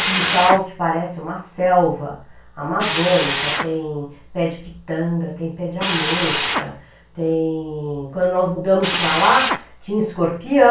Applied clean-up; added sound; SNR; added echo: none; Drill; 6 dB; reverberation time 0.3 s.